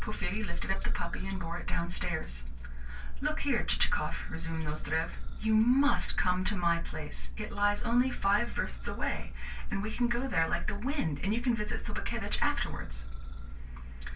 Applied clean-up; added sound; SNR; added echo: none; Church bell; 18 dB; reverberation time 0.2 s.